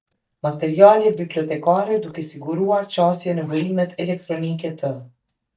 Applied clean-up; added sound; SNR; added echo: neural mask model DeepFilterNet 3.